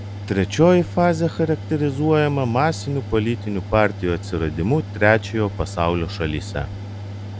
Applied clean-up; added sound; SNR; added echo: none; Mechanical fan; 10 dB; none.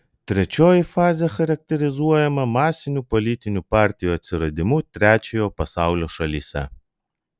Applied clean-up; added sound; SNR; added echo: none; none; none; none.